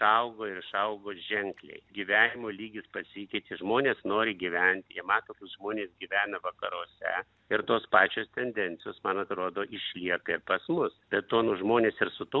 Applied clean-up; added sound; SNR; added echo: none; none; none; none.